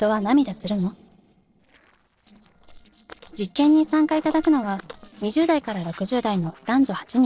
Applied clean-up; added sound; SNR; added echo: neural separator model SepFormer DNS4.